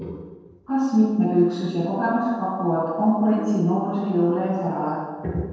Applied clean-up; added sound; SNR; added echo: neural separator model SepFormer DNS4.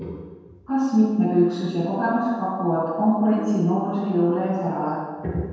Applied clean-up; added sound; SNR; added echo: none; Tabla; 19 dB; reverberation time 1.2 s.